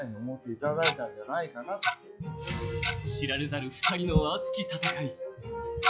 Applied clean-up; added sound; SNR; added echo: classical method log-MMSE.